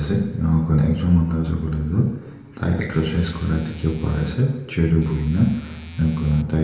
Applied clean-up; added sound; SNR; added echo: none; Musical instrument; 17 dB; reverberation time 1.1 s.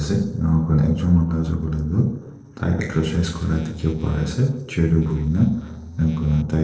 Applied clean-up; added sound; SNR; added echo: neural separator model SepFormer DNS4.